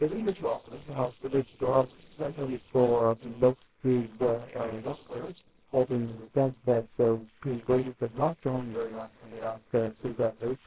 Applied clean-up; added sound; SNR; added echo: neural separator model SepFormer WHAMR!.